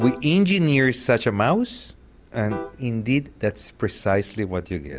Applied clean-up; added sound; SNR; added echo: none; Piano; 18 dB; none.